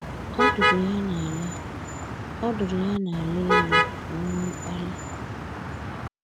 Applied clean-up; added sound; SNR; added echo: none; Motor vehicle (road); -2 dB; none.